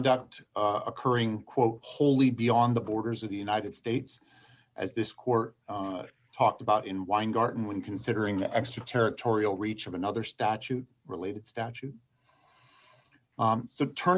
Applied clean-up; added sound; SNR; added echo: none; none; none; none.